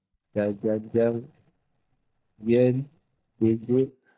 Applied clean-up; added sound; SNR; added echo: neural mask model DeepFilterNet 3.